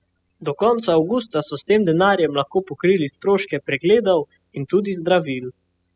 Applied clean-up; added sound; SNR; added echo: classical method spectral subtraction.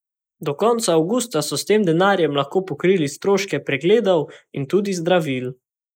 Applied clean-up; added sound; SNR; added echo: neural mask model Resemble Enhance denoiser.